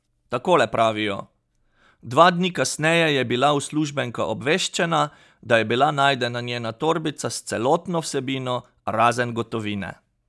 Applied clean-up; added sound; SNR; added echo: none; none; none; none.